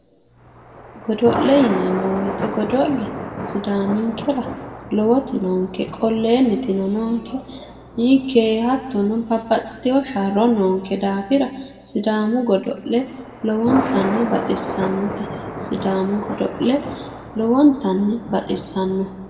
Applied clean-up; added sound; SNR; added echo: none; Thunder; 11 dB; reverberation time 1.1 s.